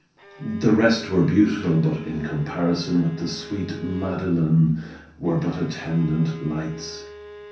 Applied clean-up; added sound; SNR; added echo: none; Bowed string instrument; 18 dB; reverberation time 0.6 s.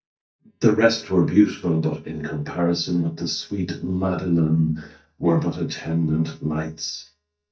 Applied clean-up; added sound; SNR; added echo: neural mask model DeepFilterNet 3.